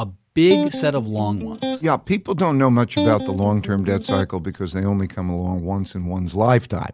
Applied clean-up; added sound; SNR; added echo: none; Electric guitar; 6 dB; none.